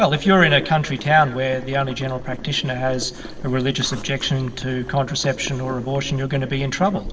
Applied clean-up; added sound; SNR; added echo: none; Boiling; 13 dB; reverberation time 2.4 s.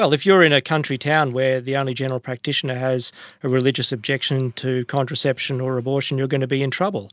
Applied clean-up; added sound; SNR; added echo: none; none; none; none.